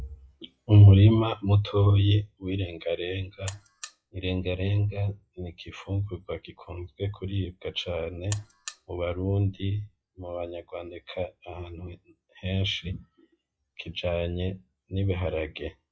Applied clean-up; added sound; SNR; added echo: classical method log-MMSE.